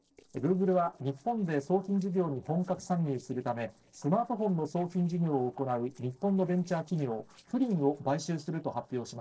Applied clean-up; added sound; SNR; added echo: neural separator model SepFormer DNS4.